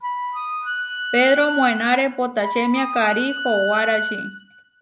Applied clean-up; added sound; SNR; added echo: none; Wind instrument, woodwind instrument; 5 dB; none.